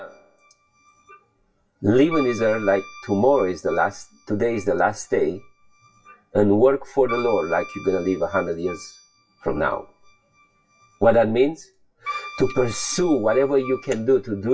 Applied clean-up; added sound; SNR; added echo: classical method WPE with log-MMSE.